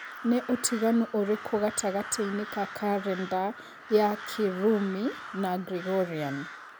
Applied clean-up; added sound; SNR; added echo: none; Crow; 13 dB; none.